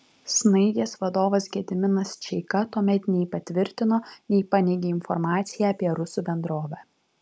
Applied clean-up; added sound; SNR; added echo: none; none; none; none.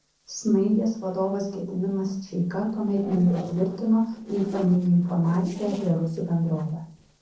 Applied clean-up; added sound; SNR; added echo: neural separator model SepFormer DNS4.